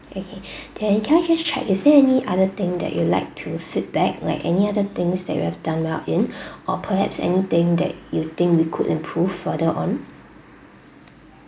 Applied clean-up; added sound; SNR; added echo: none; none; none; none.